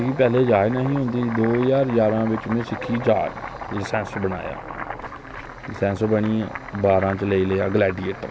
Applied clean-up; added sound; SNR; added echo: none; Boiling; 12 dB; none.